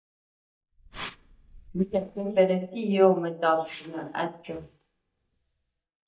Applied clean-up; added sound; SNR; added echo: neural mask model DeepFilterNet 3.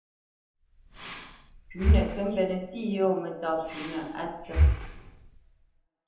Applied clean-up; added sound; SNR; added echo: none; Breathing; -3 dB; reverberation time 0.9 s.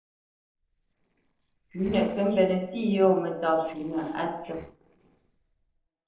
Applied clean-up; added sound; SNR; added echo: neural separator model SepFormer DNS4.